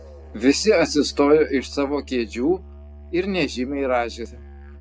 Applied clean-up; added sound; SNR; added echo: none; Musical instrument; 18 dB; none.